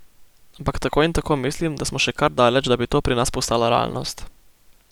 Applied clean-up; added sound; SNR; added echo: none; none; none; none.